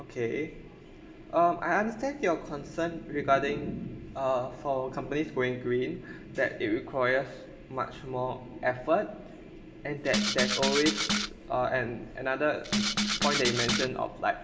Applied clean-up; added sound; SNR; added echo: none; Rattle (instrument); -1 dB; reverberation time 0.9 s.